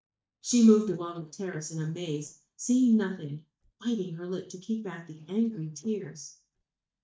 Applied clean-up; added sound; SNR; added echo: neural mask model DeepFilterNet 3.